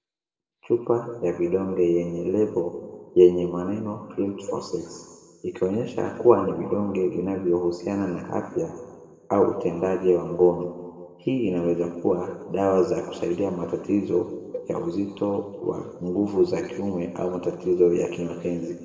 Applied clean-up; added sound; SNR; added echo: neural separator model SepFormer DNS4.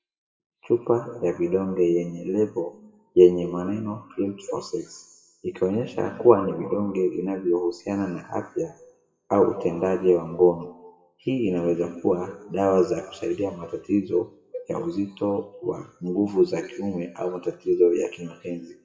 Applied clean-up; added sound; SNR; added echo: classical method WPE with log-MMSE.